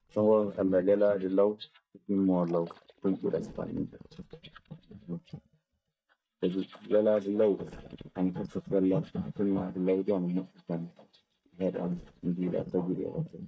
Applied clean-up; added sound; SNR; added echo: neural mask model DeepFilterNet 3.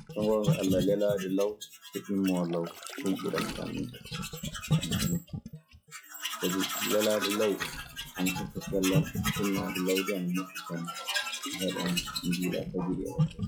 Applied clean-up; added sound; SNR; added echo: classical method log-MMSE.